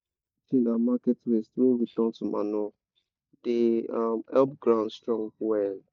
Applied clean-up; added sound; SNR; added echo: neural mask model DeepFilterNet 3.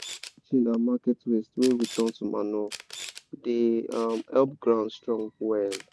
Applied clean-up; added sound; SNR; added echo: none; Camera; 18 dB; none.